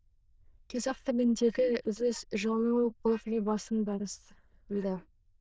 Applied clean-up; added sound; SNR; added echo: neural diffusion model UNIVERSE++.